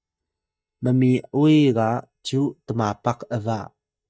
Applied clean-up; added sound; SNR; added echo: neural mask model DeepFilterNet 3.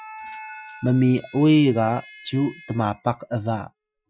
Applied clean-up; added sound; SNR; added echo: classical method Wiener filter.